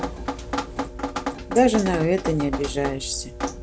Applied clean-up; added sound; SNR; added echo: none; Drip; 5 dB; none.